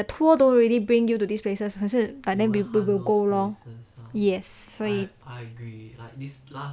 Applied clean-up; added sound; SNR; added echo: none; none; none; none.